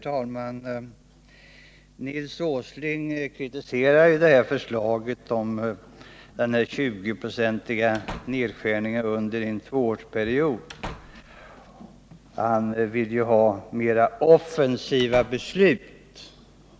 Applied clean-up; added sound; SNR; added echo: none; Slam / Wood; 19 dB; none.